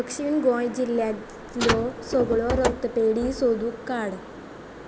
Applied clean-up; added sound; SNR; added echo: none; Car; 5 dB; none.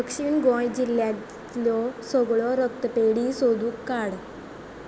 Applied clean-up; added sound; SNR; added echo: none; none; none; none.